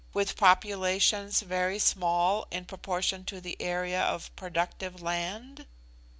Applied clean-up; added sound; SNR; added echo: none; none; none; none.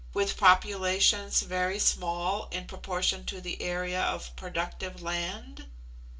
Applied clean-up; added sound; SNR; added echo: none; none; none; reverberation time 0.2 s.